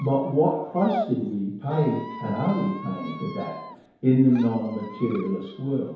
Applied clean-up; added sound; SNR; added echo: none; Squeak; 14 dB; reverberation time 1.0 s.